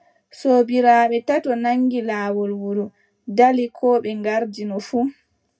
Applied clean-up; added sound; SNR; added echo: none; none; none; reverberation time 0.2 s.